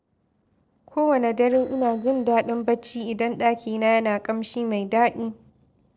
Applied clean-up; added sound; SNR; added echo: neural separator model SepFormer DNS4.